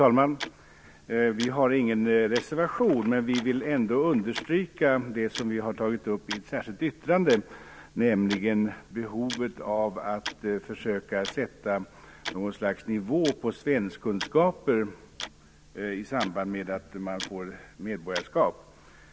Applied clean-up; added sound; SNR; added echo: none; Tick-tock; 16 dB; none.